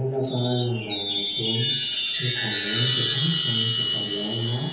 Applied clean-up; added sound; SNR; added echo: none; Chime; -1 dB; reverberation time 1.0 s.